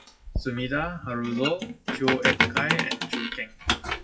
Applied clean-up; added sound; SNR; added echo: classical method WPE with log-MMSE.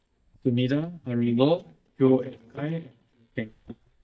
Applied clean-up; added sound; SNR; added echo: neural mask model DeepFilterNet 3.